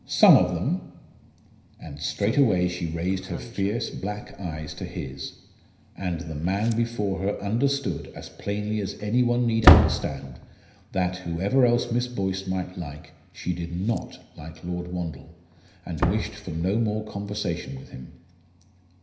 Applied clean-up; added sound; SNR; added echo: none; Slam; 5 dB; reverberation time 0.9 s.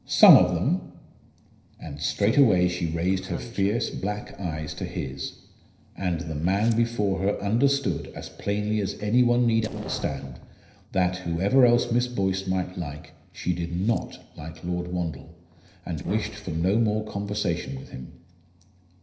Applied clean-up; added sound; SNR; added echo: neural separator model SepFormer DNS4.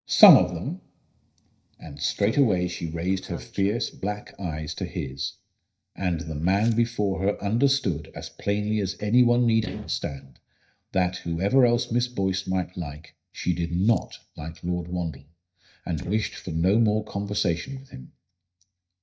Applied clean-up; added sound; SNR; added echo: neural mask model DeepFilterNet 3.